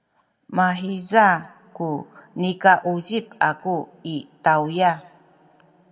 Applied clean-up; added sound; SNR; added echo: none; none; none; reverberation time 1.2 s.